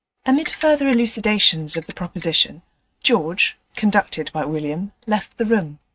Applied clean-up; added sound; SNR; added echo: neural mask model RNNoise.